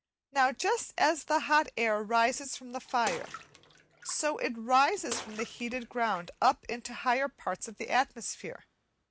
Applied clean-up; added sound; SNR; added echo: none; Bathtub (filling or washing) / Water / Splash, splatter; 15 dB; none.